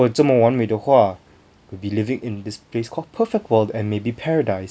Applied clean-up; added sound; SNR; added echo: none; none; none; none.